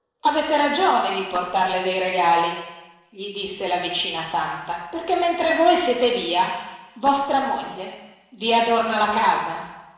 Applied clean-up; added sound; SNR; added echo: neural separator model SepFormer DNS4.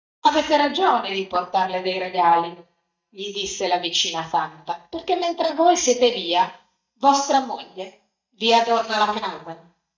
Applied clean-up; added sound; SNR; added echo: neural mask model DeepFilterNet 3.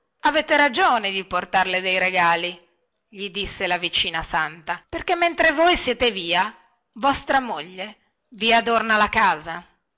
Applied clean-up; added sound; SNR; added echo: none; none; none; none.